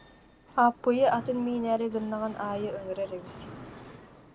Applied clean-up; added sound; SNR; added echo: none; Mechanisms; 16 dB; none.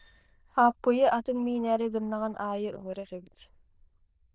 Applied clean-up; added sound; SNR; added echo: neural diffusion model UNIVERSE++.